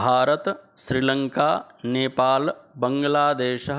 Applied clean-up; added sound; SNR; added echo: none; none; none; none.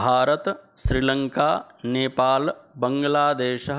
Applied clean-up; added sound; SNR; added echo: none; Bass drum; 12 dB; none.